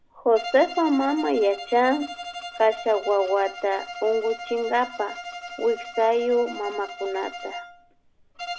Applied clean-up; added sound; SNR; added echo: none; Bowed string instrument; 12 dB; none.